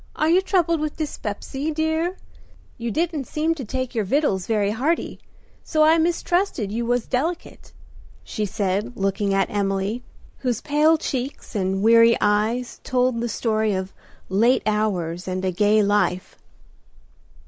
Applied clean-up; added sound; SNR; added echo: neural mask model Resemble Enhance denoiser.